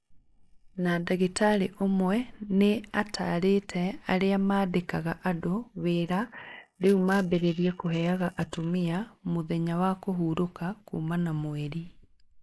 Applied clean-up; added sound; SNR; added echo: neural mask model Resemble Enhance denoiser.